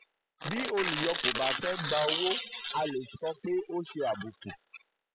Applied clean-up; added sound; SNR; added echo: classical method spectral subtraction.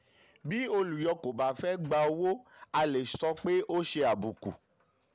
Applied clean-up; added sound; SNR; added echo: none; none; none; none.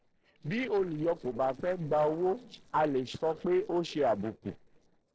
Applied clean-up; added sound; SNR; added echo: neural separator model SepFormer DNS4.